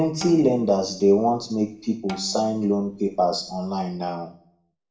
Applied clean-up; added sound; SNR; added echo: none; Bowed string instrument; 18 dB; reverberation time 0.4 s.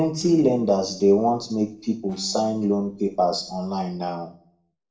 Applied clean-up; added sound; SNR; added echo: neural separator model SepFormer DNS4.